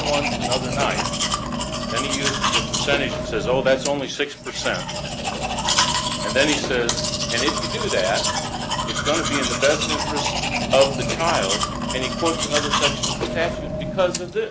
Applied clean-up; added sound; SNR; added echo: none; Domestic sounds, home sounds; -1 dB; none.